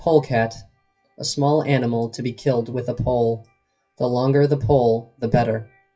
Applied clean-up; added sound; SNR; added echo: classical method WPE with log-MMSE.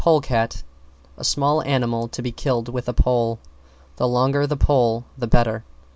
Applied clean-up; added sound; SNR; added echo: none; none; none; none.